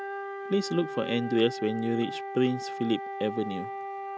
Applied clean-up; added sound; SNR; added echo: none; Wind instrument, woodwind instrument; 7 dB; none.